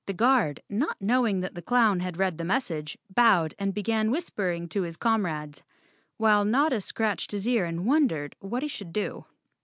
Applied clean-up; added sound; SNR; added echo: none; none; none; none.